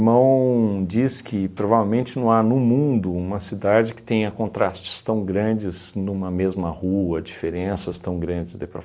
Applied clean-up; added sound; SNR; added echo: none; none; none; none.